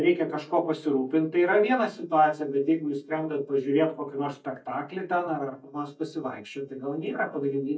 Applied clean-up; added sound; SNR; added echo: neural mask model DeepFilterNet 3.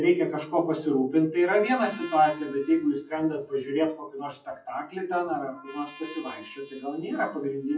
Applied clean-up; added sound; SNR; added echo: classical method WPE with log-MMSE.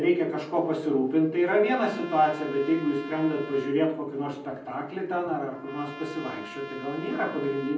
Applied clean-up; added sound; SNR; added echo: none; Trumpet; 18 dB; reverberation time 0.6 s.